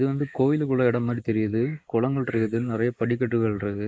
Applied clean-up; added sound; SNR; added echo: neural mask model Resemble Enhance denoiser.